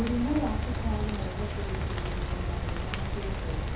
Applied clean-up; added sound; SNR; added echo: none; Rain; -4 dB; reverberation time 0.5 s.